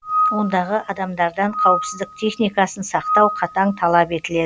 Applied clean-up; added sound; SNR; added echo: none; Screech / Glass; 4 dB; none.